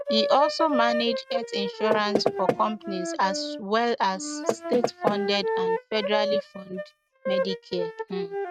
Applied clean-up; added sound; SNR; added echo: neural mask model RNNoise.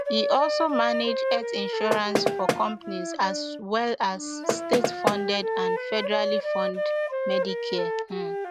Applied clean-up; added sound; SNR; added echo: none; Knock + Wind instrument, woodwind instrument; -1 dB; none.